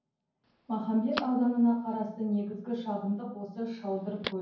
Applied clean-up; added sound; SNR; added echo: none; Telephone; 15 dB; reverberation time 0.9 s.